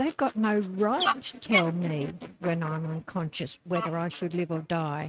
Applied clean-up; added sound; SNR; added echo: neural mask model RNNoise.